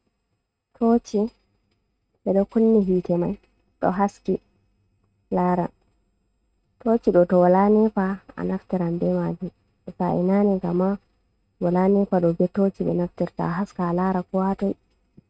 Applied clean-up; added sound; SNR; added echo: neural mask model RNNoise.